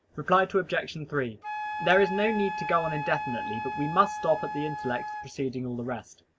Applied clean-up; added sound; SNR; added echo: none; Wind instrument, woodwind instrument; 7 dB; none.